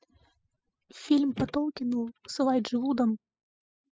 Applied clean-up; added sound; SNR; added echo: classical method spectral subtraction.